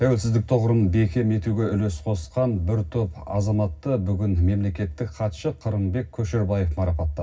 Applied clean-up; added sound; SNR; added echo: none; none; none; reverberation time 0.4 s.